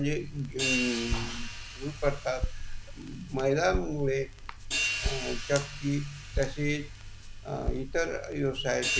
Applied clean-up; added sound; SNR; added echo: none; Crackle + Hi-hat; 2 dB; none.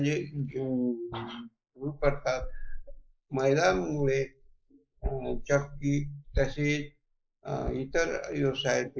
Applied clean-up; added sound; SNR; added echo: neural mask model Resemble Enhance denoiser.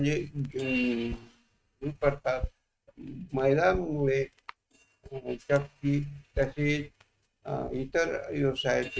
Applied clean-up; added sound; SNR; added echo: neural mask model RNNoise.